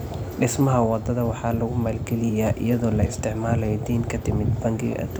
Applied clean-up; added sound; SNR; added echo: none; none; none; none.